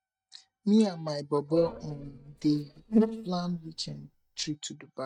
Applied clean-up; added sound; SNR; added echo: neural mask model DeepFilterNet 3.